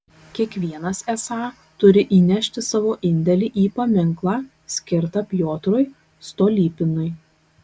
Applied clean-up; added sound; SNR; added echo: none; none; none; none.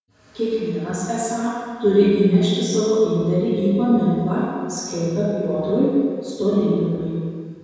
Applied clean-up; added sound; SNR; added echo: none; none; none; reverberation time 1.9 s.